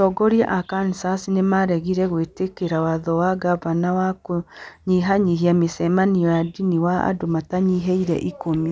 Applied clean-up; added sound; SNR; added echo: none; none; none; none.